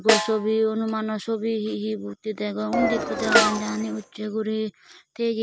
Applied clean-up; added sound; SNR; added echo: none; Engine + Snare drum; 1 dB; none.